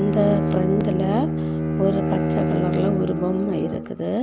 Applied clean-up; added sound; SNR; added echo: none; Bowed string instrument; -1 dB; none.